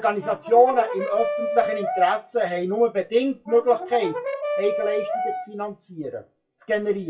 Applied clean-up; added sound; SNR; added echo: classical method WPE with log-MMSE.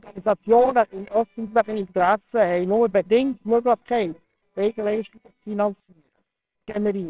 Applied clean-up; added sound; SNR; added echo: neural separator model SepFormer WHAMR!.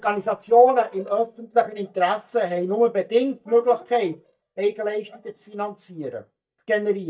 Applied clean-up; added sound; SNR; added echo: neural mask model DeepFilterNet 3.